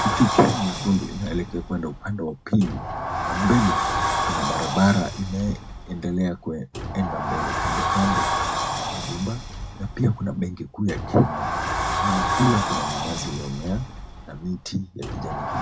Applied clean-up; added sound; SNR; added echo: none; Sliding door; 2 dB; reverberation time 0.2 s.